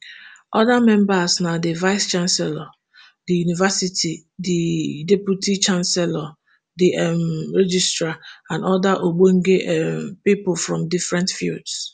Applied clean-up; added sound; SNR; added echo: none; none; none; none.